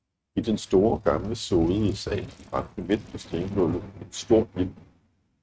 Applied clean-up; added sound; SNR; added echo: neural mask model RNNoise.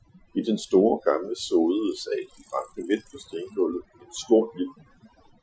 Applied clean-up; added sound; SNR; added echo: classical method Wiener filter.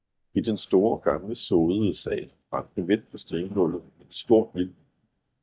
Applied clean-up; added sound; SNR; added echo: neural mask model DeepFilterNet 3.